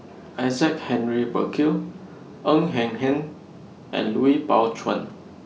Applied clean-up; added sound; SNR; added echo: none; none; none; none.